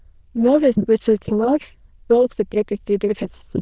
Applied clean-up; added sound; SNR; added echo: neural diffusion model UNIVERSE++.